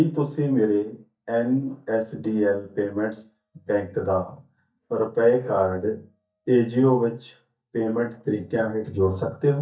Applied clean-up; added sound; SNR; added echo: neural mask model DeepFilterNet 3.